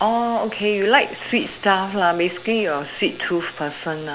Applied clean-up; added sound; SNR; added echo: none; none; none; none.